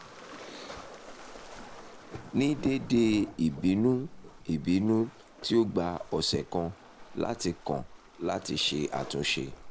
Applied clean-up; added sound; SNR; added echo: none; Waves, surf; 16 dB; none.